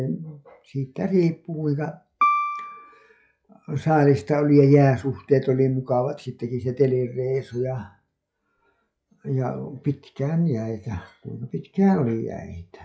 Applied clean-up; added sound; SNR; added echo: classical method log-MMSE.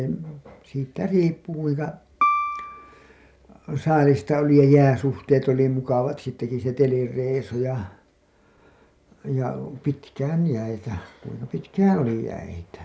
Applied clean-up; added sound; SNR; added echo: none; Piano; 2 dB; none.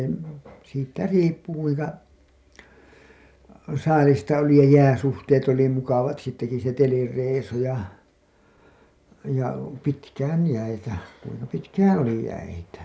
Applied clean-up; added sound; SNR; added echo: none; none; none; none.